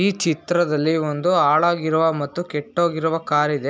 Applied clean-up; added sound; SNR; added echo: none; none; none; none.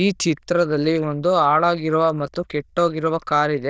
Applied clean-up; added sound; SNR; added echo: neural diffusion model UNIVERSE++.